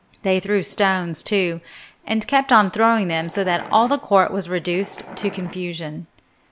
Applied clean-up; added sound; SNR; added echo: none; Wild animals; 19 dB; none.